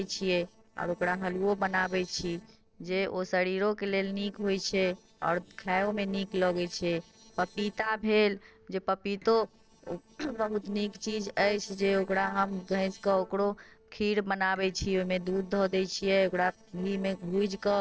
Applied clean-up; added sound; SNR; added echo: neural separator model SepFormer DNS4.